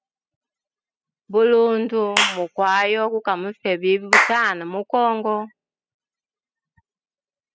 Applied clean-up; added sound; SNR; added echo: classical method spectral subtraction.